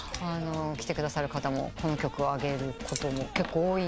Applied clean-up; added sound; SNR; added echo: none; Water / Splash, splatter; 13 dB; none.